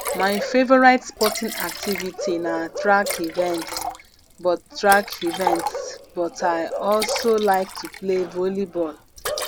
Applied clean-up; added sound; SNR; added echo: none; Liquid + Bark / Livestock, farm animals, working animals; 8 dB; none.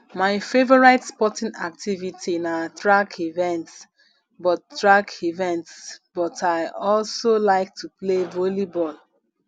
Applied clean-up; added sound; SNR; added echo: none; none; none; none.